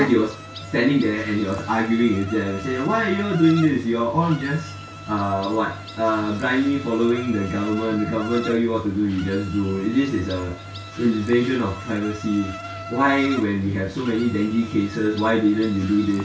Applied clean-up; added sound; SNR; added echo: none; Insect; 15 dB; reverberation time 0.2 s.